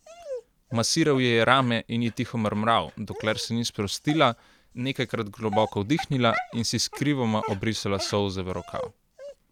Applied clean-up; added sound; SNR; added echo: none; Dog; 15 dB; none.